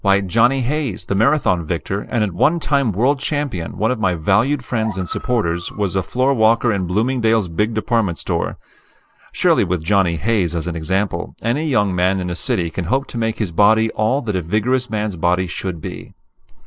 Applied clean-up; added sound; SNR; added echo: neural separator model SepFormer DNS4.